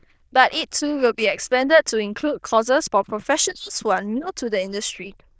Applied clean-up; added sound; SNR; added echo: neural diffusion model UNIVERSE++.